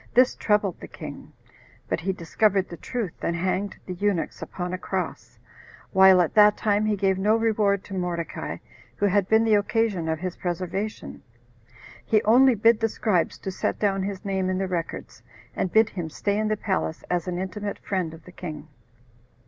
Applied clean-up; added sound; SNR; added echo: none; none; none; none.